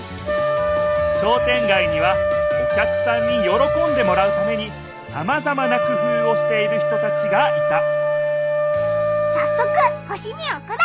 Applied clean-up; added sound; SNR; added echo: none; Wind instrument, woodwind instrument; -4 dB; none.